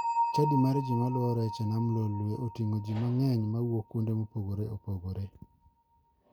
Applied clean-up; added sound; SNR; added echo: none; Bell; 7 dB; none.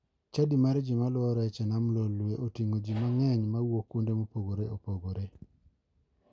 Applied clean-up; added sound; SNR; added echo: none; none; none; none.